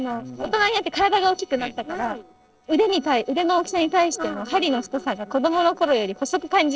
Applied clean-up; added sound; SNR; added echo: neural separator model SepFormer DNS4.